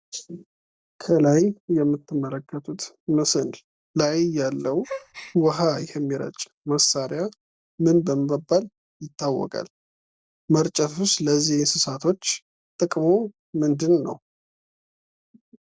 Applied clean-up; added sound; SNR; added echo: neural separator model SepFormer DNS4.